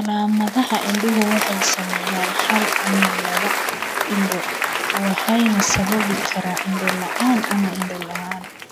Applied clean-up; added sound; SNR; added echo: none; Applause; 1 dB; none.